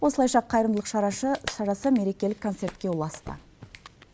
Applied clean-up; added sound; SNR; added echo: none; Clapping; 18 dB; none.